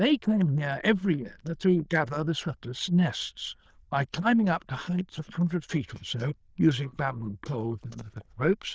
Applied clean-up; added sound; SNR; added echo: neural diffusion model UNIVERSE++.